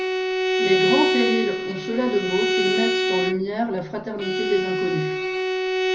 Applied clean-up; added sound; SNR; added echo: none; Bowed string instrument; -3 dB; reverberation time 0.4 s.